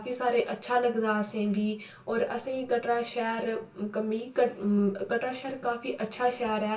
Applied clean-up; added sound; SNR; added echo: none; none; none; reverberation time 0.2 s.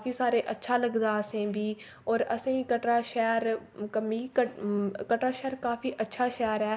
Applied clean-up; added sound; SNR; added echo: none; none; none; none.